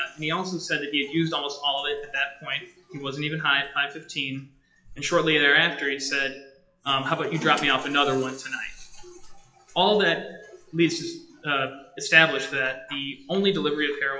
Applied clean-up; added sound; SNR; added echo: classical method WPE with log-MMSE.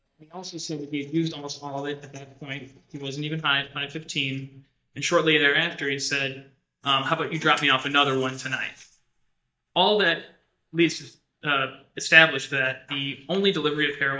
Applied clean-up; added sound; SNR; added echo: neural mask model DeepFilterNet 3.